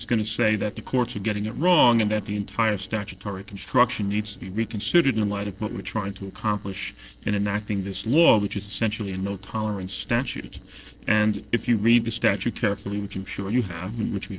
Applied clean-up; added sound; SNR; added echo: neural separator model SepFormer DNS4.